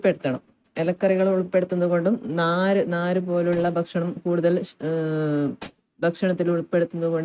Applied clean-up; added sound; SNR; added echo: neural mask model RNNoise.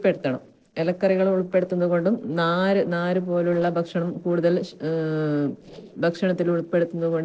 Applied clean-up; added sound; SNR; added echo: neural separator model SepFormer DNS4.